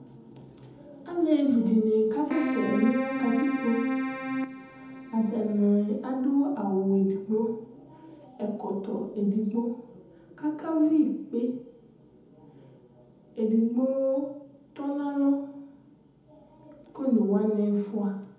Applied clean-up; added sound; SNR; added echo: none; Keyboard (musical); 4 dB; reverberation time 1.0 s.